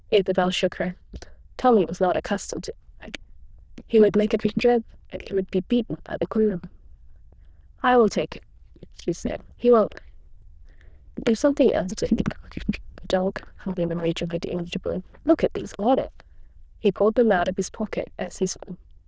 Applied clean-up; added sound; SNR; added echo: neural diffusion model UNIVERSE++.